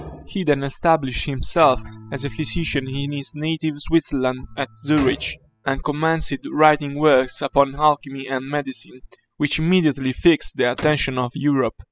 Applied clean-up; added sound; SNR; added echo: classical method spectral subtraction.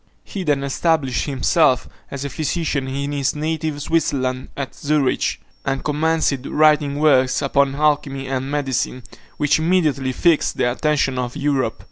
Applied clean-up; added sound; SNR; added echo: none; none; none; none.